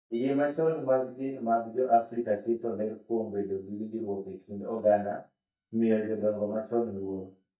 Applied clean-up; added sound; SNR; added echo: neural mask model DeepFilterNet 3.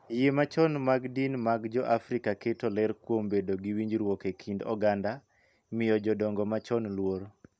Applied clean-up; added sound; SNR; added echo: none; none; none; none.